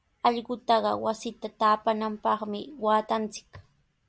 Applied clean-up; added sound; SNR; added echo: none; none; none; none.